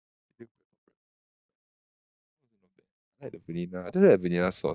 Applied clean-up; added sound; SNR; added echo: neural mask model DeepFilterNet 3.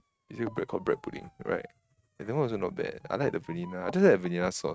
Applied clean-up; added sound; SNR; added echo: neural mask model RNNoise.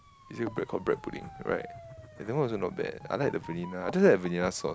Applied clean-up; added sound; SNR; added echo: none; Writing + Motor vehicle (road) / Siren; 17 dB; none.